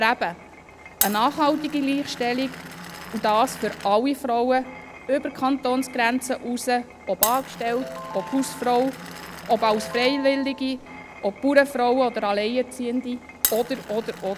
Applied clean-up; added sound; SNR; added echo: none; Glass + Ringtone; 11 dB; none.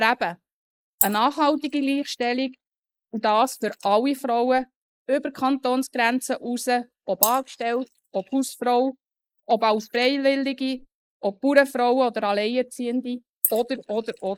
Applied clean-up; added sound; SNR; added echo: neural mask model Resemble Enhance denoiser.